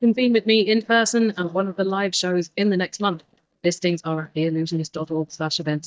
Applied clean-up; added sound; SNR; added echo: neural mask model DeepFilterNet 3.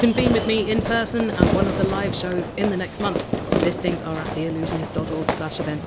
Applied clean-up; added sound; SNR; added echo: none; Fireworks; 1 dB; none.